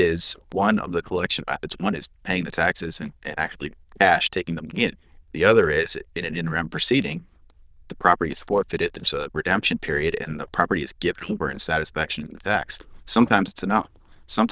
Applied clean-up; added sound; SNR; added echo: neural diffusion model UNIVERSE++.